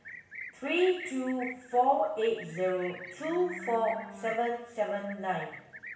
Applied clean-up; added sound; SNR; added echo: none; Livestock, farm animals, working animals; 14 dB; reverberation time 0.8 s.